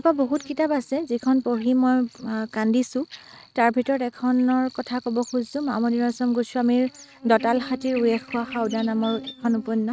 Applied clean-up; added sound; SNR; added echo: neural mask model RNNoise.